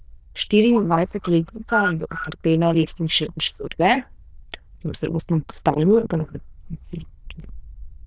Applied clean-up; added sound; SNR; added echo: neural diffusion model UNIVERSE++.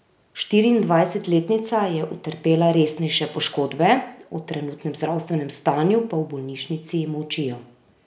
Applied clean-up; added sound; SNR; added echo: none; none; none; none.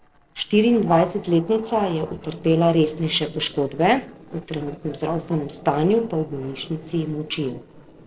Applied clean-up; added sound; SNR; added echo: neural separator model SepFormer DNS4.